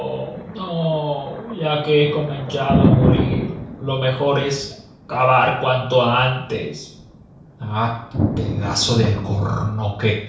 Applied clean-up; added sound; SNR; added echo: none; Thunder; 4 dB; reverberation time 0.6 s.